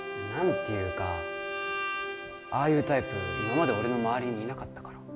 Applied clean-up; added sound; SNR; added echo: none; Bowed string instrument; 7 dB; none.